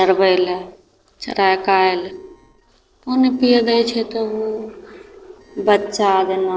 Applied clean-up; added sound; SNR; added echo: neural separator model SepFormer DNS4.